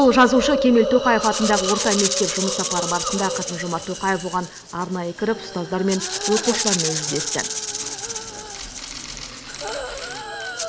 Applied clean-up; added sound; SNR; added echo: none; Hiss + Rattle (instrument); 4 dB; none.